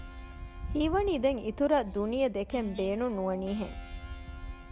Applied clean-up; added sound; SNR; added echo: none; Guitar; 20 dB; none.